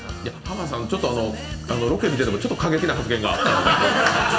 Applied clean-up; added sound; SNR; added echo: none; none; none; reverberation time 2.7 s.